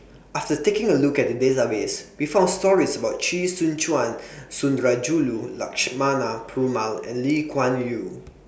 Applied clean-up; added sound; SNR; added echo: none; none; none; none.